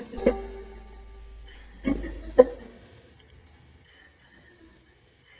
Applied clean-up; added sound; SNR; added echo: neural mask model DeepFilterNet 3.